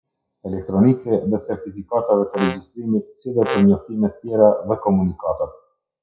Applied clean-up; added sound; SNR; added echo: classical method WPE with log-MMSE.